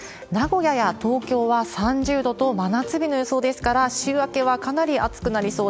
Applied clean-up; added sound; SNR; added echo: none; none; none; none.